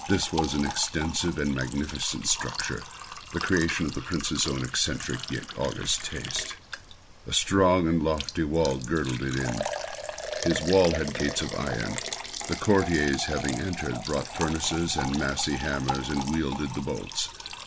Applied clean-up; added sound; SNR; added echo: none; Liquid; 9 dB; none.